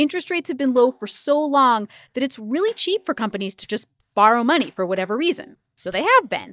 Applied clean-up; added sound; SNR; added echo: neural mask model DeepFilterNet 3.